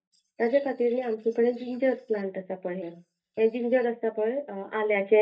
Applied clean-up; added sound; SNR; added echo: neural mask model DeepFilterNet 3.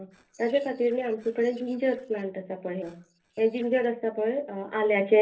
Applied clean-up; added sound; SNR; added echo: neural separator model SepFormer DNS4.